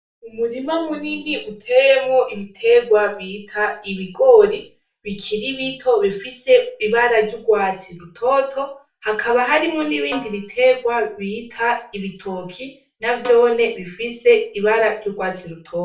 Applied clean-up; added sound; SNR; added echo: none; Snare drum; 18 dB; reverberation time 0.3 s.